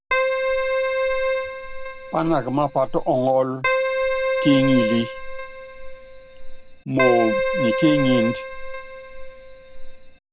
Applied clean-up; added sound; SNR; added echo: none; Keyboard (musical); 0 dB; none.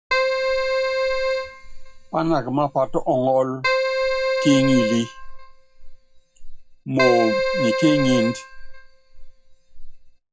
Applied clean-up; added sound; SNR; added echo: classical method log-MMSE.